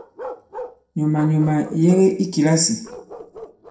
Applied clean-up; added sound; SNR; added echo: neural separator model SepFormer DNS4.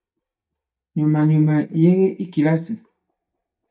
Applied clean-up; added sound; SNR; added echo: neural mask model DeepFilterNet 3.